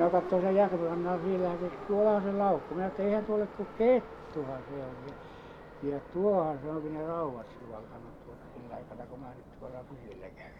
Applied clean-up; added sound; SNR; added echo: none; Subway, metro, underground; 13 dB; none.